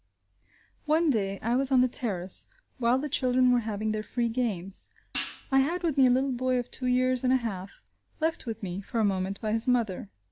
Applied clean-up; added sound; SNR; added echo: none; Hi-hat; 12 dB; none.